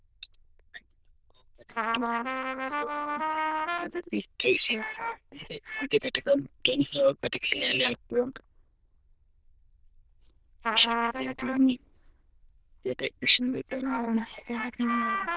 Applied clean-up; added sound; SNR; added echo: neural diffusion model UNIVERSE++.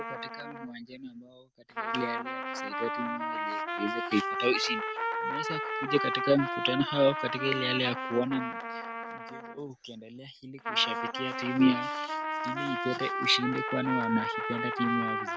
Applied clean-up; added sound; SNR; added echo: none; Trumpet; 2 dB; none.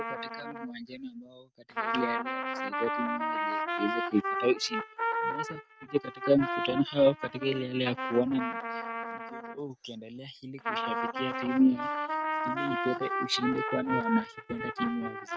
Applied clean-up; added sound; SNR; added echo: neural mask model RNNoise.